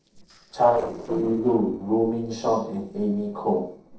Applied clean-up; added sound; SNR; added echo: neural separator model SepFormer DNS4.